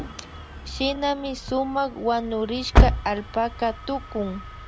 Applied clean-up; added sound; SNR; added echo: none; Engine starting; -1 dB; none.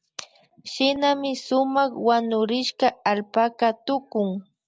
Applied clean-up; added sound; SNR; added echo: none; none; none; none.